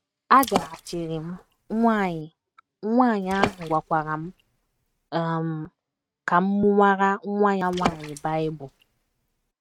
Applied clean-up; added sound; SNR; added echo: neural mask model RNNoise.